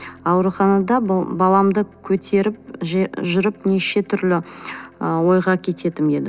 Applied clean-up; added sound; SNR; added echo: none; none; none; none.